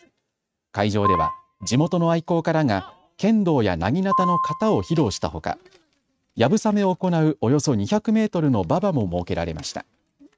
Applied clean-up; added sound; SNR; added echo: neural mask model RNNoise.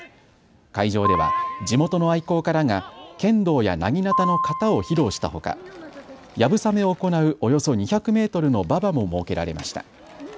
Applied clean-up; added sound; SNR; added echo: none; Piano; 5 dB; none.